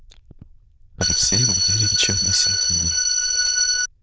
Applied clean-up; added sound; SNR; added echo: neural diffusion model UNIVERSE++.